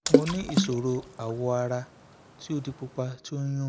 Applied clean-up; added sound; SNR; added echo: none; Water / Splash, splatter; -2 dB; none.